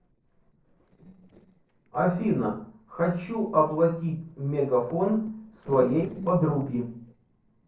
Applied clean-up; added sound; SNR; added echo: neural separator model SepFormer DNS4.